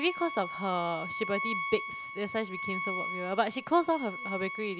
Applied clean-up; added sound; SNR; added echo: none; Bowed string instrument; 4 dB; none.